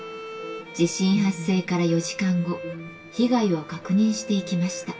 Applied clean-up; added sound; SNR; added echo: none; Bowed string instrument; 15 dB; reverberation time 0.2 s.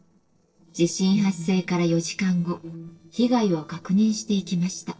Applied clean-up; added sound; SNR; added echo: neural separator model SepFormer DNS4.